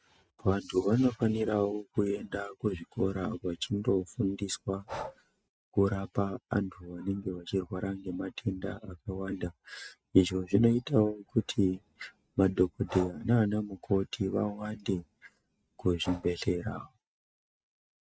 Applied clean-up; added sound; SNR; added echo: neural mask model RNNoise.